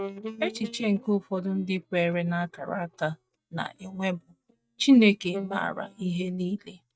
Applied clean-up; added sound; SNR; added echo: neural mask model DeepFilterNet 3.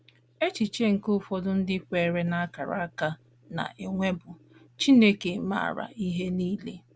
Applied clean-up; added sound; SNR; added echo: none; none; none; none.